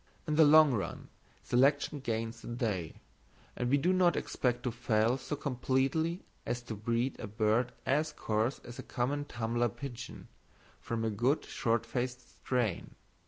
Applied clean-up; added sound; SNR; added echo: none; none; none; none.